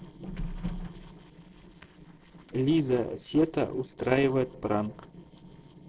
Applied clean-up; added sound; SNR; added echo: neural separator model SepFormer DNS4.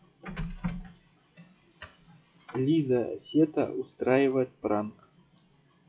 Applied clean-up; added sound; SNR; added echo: classical method WPE with log-MMSE.